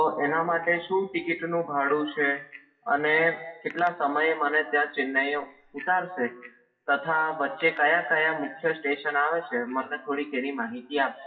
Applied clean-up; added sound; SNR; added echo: classical method WPE with log-MMSE.